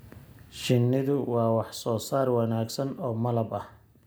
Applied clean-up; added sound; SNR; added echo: none; none; none; none.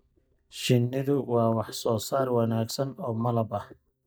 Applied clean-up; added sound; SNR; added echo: neural mask model DeepFilterNet 3.